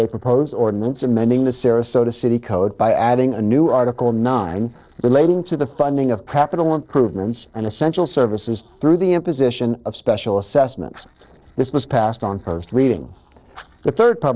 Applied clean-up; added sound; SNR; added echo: neural separator model SepFormer DNS4.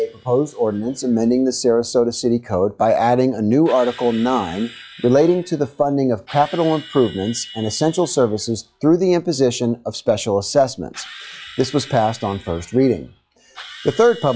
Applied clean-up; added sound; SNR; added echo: classical method log-MMSE.